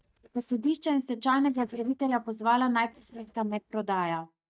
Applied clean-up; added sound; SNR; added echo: neural mask model DeepFilterNet 3.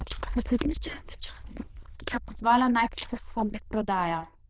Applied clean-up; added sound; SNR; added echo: neural diffusion model UNIVERSE++.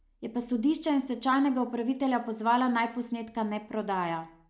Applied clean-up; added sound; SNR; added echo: none; none; none; none.